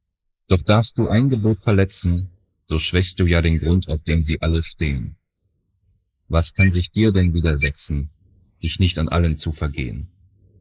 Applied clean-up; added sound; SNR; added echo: neural mask model Resemble Enhance denoiser.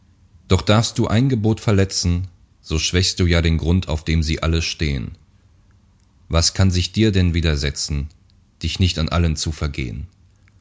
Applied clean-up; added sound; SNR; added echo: none; none; none; none.